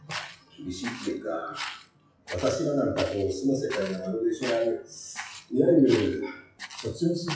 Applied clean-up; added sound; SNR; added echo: classical method WPE with log-MMSE.